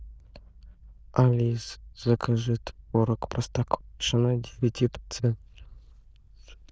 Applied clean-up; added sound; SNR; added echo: neural diffusion model UNIVERSE++.